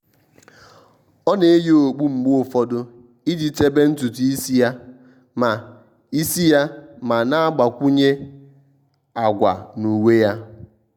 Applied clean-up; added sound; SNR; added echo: none; none; none; none.